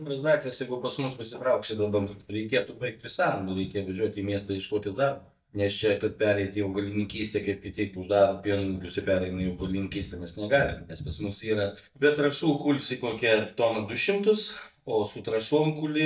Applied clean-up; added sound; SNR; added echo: neural mask model DeepFilterNet 3.